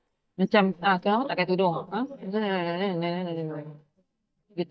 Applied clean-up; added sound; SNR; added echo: neural mask model DeepFilterNet 3.